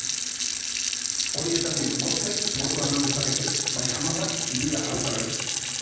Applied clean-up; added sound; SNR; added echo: none; Sink (filling or washing) / Water tap, faucet; -3 dB; reverberation time 1.2 s.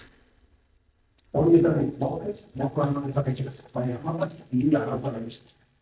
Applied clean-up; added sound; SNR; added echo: neural mask model DeepFilterNet 3.